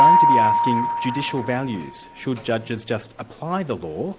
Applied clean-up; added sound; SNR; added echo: none; Mallet percussion; -5 dB; none.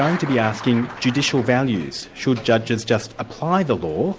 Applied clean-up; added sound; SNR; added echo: none; none; none; none.